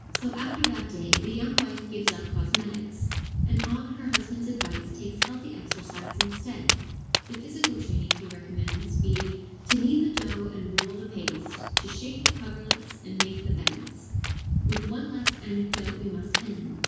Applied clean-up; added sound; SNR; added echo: none; Walk, footsteps; -4 dB; reverberation time 1.2 s.